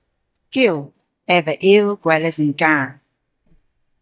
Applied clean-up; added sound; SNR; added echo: neural mask model DeepFilterNet 3.